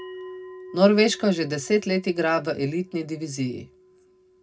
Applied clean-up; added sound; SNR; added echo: none; Bell; 19 dB; reverberation time 0.2 s.